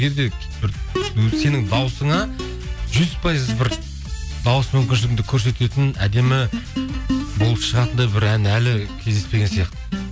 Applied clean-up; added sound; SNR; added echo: none; none; none; none.